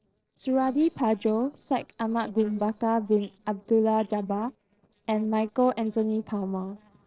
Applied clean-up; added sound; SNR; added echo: neural separator model SepFormer DNS4.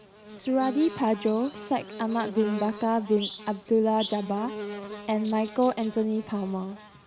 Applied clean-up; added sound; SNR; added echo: none; Buzz / Bird; 13 dB; none.